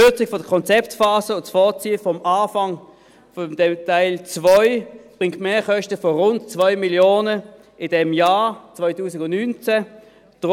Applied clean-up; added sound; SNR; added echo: none; none; none; none.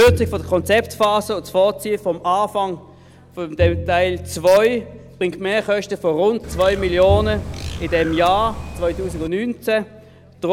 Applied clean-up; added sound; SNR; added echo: none; Bird + Bowed string instrument; 10 dB; none.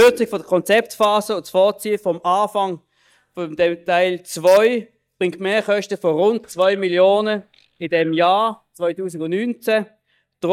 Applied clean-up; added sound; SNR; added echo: neural mask model DeepFilterNet 3.